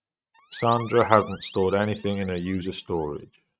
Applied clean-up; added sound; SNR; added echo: neural mask model RNNoise.